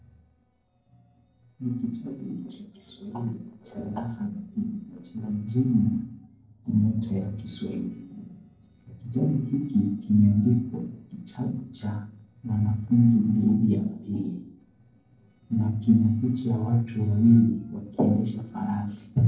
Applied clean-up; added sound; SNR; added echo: neural separator model SepFormer DNS4.